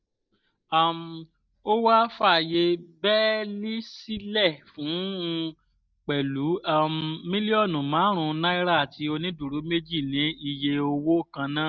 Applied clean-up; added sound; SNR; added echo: neural mask model DeepFilterNet 3.